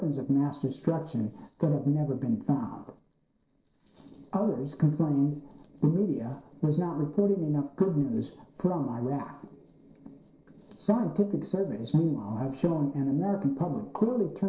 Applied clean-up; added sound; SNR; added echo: neural separator model SepFormer DNS4.